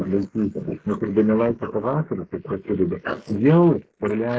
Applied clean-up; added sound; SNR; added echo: neural mask model Resemble Enhance denoiser.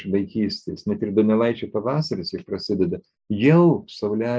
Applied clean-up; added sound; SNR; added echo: none; none; none; none.